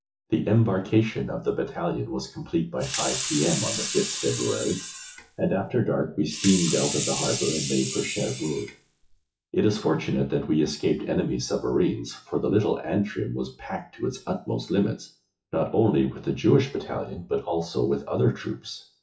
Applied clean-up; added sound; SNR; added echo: classical method WPE with log-MMSE.